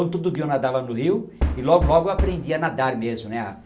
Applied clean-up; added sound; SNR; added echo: none; Knock; 2 dB; none.